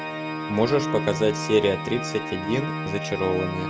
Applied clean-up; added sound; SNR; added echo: none; Organ; 5 dB; none.